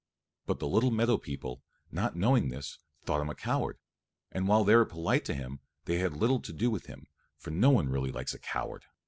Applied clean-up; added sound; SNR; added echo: none; none; none; none.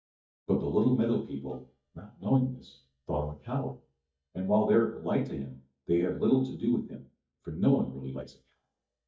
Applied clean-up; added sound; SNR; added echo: neural mask model DeepFilterNet 3.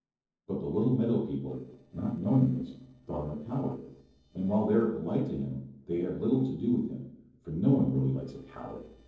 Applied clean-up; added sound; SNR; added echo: neural separator model SepFormer DNS4.